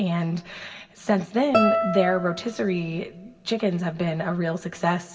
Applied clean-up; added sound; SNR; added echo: none; Guitar; 4 dB; reverberation time 1.4 s.